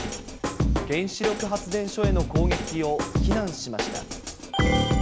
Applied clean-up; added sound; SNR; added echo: none; Drum kit; -3 dB; none.